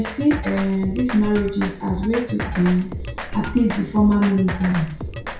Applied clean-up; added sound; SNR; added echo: none; Drum kit; 9 dB; reverberation time 0.6 s.